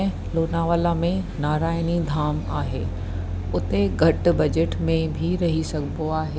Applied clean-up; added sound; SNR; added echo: none; none; none; none.